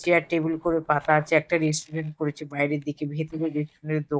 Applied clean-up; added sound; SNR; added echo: neural mask model DeepFilterNet 3.